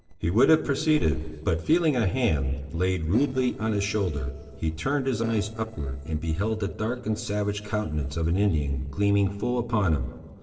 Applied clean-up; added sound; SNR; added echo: neural separator model SepFormer DNS4.